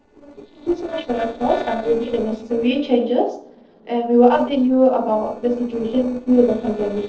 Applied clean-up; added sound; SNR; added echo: neural separator model SepFormer DNS4.